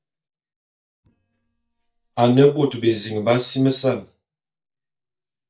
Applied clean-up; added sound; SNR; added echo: neural mask model DeepFilterNet 3.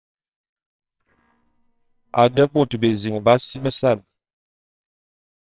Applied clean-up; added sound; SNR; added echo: neural separator model SepFormer WHAMR!.